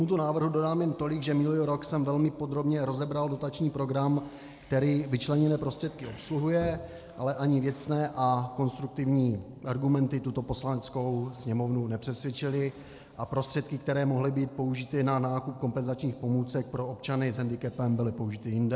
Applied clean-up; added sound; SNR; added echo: none; Bowed string instrument; 16 dB; none.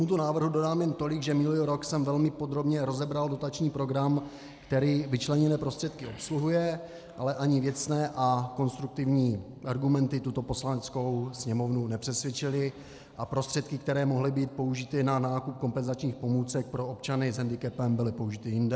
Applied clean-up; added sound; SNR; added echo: none; none; none; none.